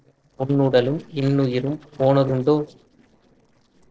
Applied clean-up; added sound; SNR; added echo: neural separator model SepFormer DNS4.